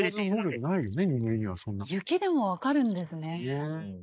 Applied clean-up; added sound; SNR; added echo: neural mask model Resemble Enhance denoiser.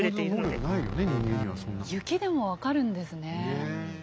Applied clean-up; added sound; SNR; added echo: none; none; none; none.